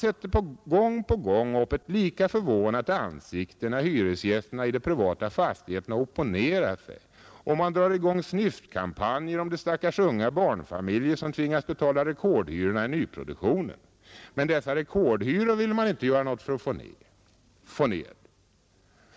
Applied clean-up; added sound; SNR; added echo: none; none; none; none.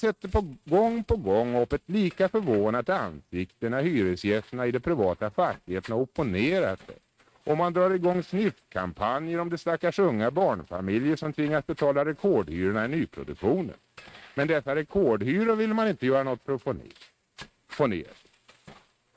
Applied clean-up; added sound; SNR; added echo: neural mask model RNNoise.